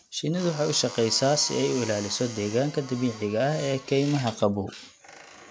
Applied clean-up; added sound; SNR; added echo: none; none; none; none.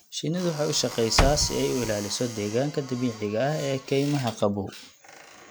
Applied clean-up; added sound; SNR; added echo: none; Slam / Wood; 3 dB; none.